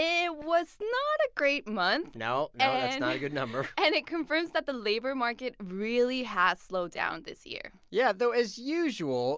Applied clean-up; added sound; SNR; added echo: none; none; none; none.